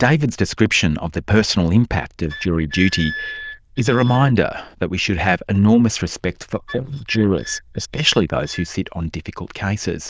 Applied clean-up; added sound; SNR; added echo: neural diffusion model UNIVERSE++.